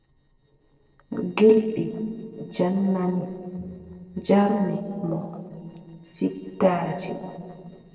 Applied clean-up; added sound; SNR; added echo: neural separator model SepFormer DNS4.